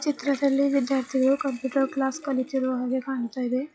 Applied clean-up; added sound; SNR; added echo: classical method log-MMSE.